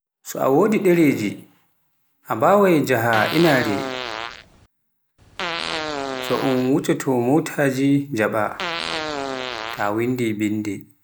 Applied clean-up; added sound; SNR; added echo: none; Fart; 7 dB; none.